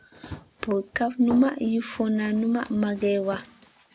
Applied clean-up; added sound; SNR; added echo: none; Run; 18 dB; none.